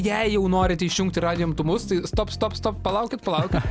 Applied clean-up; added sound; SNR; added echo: none; none; none; none.